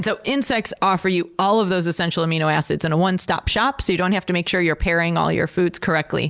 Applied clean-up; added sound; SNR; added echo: none; none; none; none.